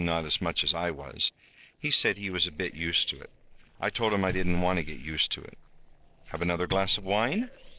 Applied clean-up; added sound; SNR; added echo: neural separator model SepFormer DNS4.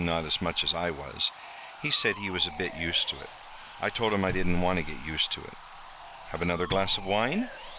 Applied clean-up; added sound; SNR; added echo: none; Sawing + Fire; 8 dB; none.